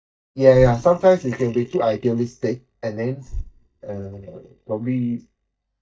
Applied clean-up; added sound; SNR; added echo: neural mask model DeepFilterNet 3.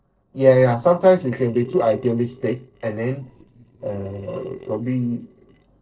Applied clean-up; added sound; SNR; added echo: neural separator model SepFormer DNS4.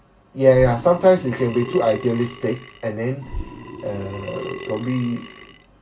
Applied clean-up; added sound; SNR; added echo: none; Burping, eructation; 13 dB; reverberation time 0.2 s.